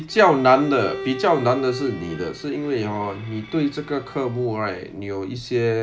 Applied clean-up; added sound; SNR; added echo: none; Bowed string instrument; 14 dB; none.